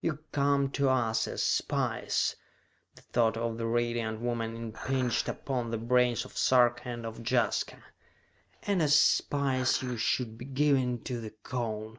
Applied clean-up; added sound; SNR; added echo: neural mask model DeepFilterNet 3.